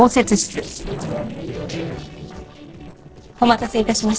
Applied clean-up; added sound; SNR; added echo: neural separator model SepFormer DNS4.